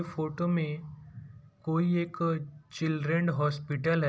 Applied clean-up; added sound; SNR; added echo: none; none; none; none.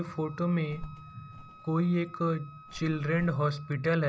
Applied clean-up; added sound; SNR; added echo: none; Wind instrument, woodwind instrument + Bird; 18 dB; none.